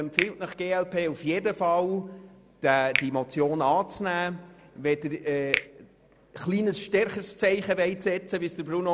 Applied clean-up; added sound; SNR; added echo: none; Finger snapping; 10 dB; none.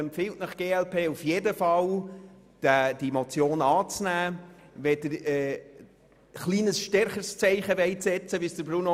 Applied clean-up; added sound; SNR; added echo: none; none; none; none.